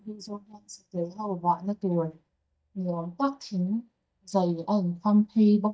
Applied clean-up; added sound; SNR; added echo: neural mask model DeepFilterNet 3.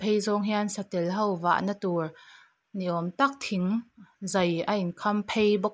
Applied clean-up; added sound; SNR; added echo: none; none; none; none.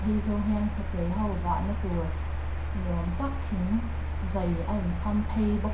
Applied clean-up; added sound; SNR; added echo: none; Mechanical fan; 0 dB; reverberation time 0.5 s.